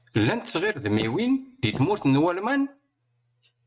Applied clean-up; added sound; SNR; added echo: neural mask model RNNoise.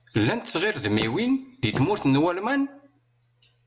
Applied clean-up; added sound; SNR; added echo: none; Walk, footsteps; 12 dB; none.